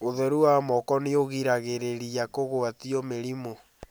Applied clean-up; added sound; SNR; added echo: none; none; none; none.